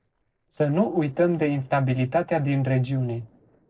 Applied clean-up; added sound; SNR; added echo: neural separator model SepFormer DNS4.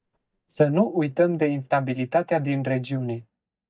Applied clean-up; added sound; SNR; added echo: neural mask model DeepFilterNet 3.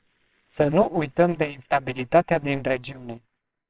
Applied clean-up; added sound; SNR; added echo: neural separator model SepFormer WHAMR!.